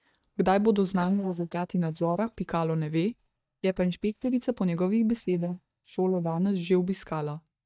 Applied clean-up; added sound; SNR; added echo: neural mask model DeepFilterNet 3.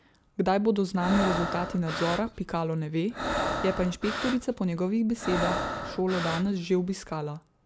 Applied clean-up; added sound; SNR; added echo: none; Breathing; 4 dB; none.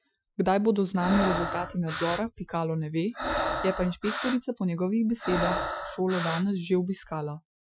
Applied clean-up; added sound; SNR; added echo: classical method Wiener filter.